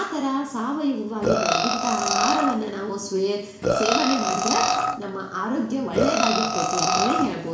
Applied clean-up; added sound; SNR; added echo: none; Burping, eructation; -3 dB; reverberation time 0.7 s.